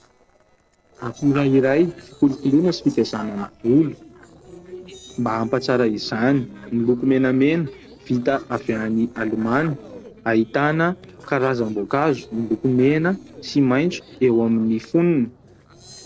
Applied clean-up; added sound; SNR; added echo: neural separator model SepFormer DNS4.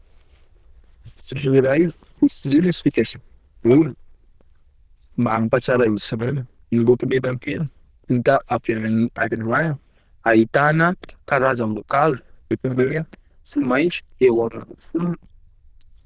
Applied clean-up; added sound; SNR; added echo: neural diffusion model UNIVERSE++.